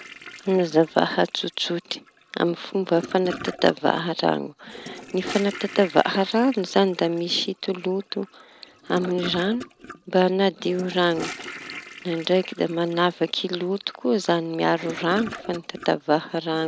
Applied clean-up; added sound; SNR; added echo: none; Toilet flush / Gurgling; 16 dB; none.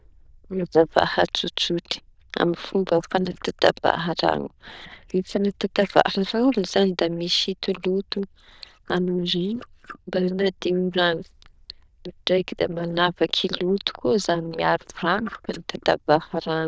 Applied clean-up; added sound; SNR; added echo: neural diffusion model UNIVERSE++.